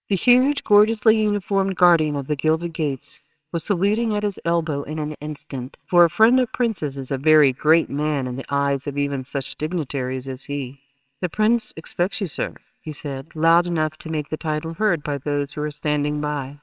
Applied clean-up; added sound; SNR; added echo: neural separator model SepFormer WHAMR!.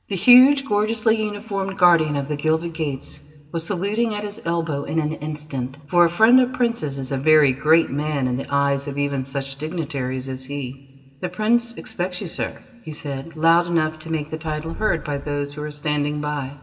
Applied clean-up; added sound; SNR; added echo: none; Purr; 15 dB; reverberation time 2.6 s.